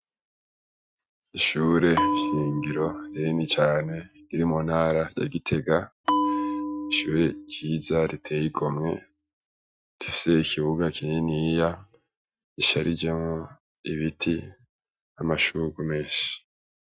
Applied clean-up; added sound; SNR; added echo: neural mask model RNNoise.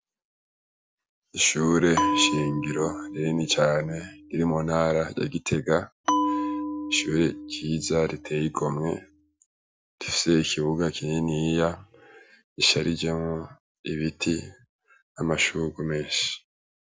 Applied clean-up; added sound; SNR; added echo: none; Bell; 4 dB; none.